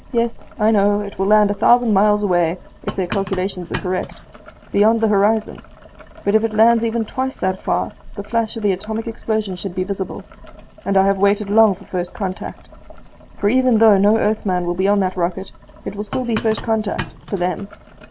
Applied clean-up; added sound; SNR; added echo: none; Boiling; 15 dB; none.